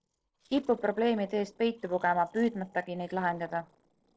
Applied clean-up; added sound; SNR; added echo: neural separator model SepFormer DNS4.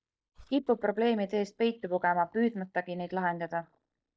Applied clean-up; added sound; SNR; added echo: neural mask model DeepFilterNet 3.